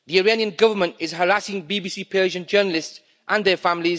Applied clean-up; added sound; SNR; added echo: none; none; none; none.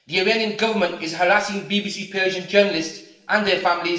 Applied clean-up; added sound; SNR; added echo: none; none; none; reverberation time 0.8 s.